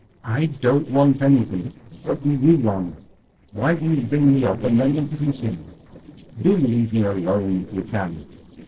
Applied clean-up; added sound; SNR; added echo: neural separator model SepFormer DNS4.